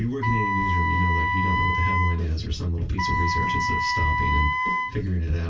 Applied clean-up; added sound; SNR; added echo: none; Wind instrument, woodwind instrument; 0 dB; reverberation time 0.2 s.